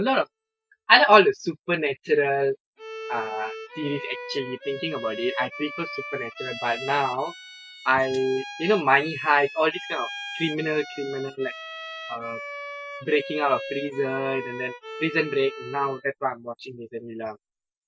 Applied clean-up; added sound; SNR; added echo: classical method Wiener filter.